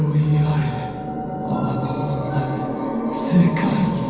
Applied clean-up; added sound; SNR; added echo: none; none; none; reverberation time 0.6 s.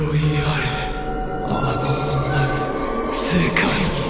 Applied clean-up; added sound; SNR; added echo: none; none; none; none.